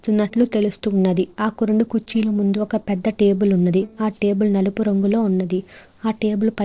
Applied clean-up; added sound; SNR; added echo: neural separator model SepFormer DNS4.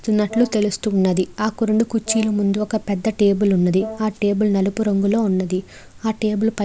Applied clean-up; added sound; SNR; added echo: none; Brass instrument; 19 dB; none.